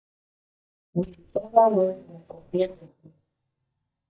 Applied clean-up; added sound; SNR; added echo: neural mask model DeepFilterNet 3.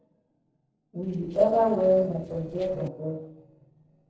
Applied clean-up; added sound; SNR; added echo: neural separator model SepFormer DNS4.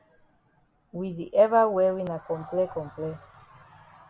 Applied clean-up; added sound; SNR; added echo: none; none; none; none.